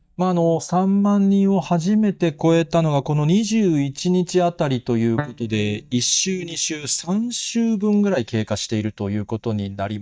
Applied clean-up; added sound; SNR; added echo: neural mask model DeepFilterNet 3.